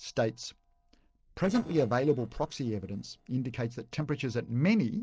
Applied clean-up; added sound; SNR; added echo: neural separator model SepFormer DNS4.